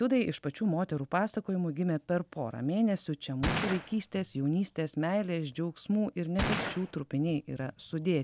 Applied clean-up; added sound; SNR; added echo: none; Gunshot, gunfire; 5 dB; none.